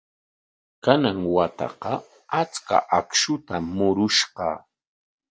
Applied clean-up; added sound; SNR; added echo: none; none; none; none.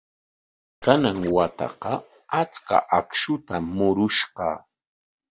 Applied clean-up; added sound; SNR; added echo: none; Scratching (performance technique); 17 dB; none.